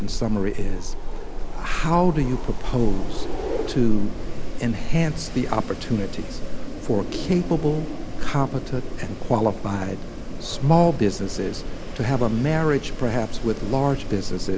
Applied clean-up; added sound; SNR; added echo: none; Wind; 0 dB; none.